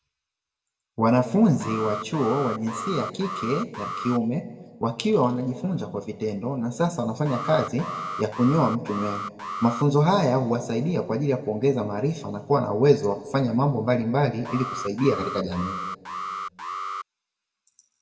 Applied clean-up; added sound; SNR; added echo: none; Alarm; 9 dB; reverberation time 1.2 s.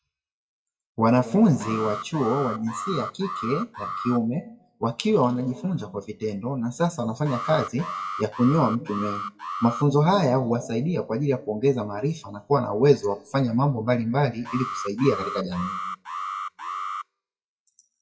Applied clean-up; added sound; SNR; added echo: classical method WPE with log-MMSE.